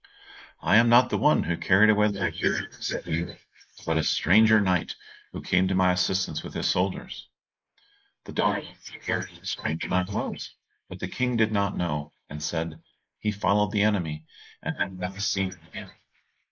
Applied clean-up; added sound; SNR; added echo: neural mask model Resemble Enhance denoiser.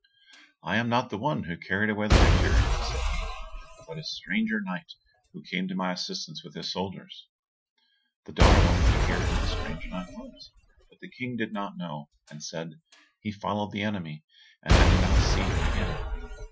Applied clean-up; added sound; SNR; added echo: classical method Wiener filter.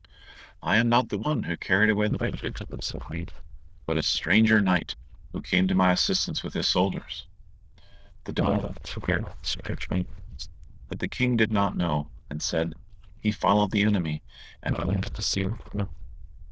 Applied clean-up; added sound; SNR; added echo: neural diffusion model UNIVERSE++.